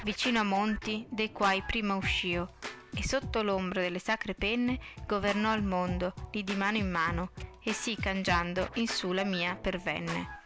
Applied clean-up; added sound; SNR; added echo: none; Scratching (performance technique); 10 dB; none.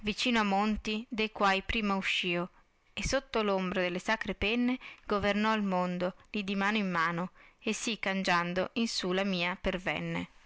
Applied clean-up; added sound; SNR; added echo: none; none; none; none.